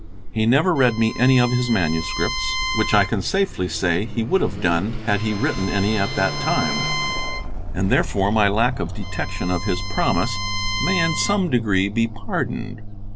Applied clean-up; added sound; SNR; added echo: none; Bowed string instrument + Car passing by / Accelerating, revving, vroom; 5 dB; none.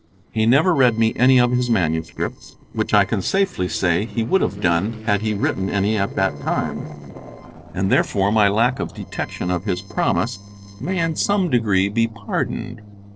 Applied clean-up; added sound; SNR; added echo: neural separator model SepFormer DNS4.